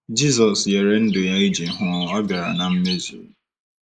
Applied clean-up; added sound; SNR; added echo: neural mask model Resemble Enhance denoiser.